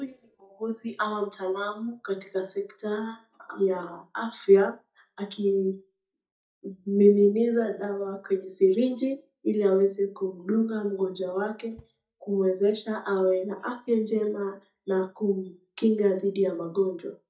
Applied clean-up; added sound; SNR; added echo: neural mask model DeepFilterNet 3.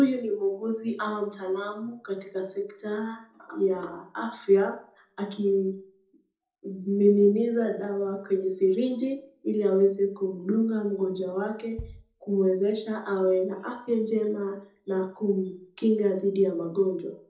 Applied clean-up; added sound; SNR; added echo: neural separator model SepFormer DNS4.